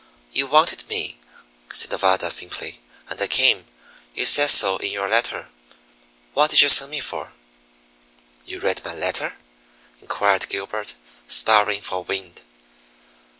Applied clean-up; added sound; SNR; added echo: none; none; none; none.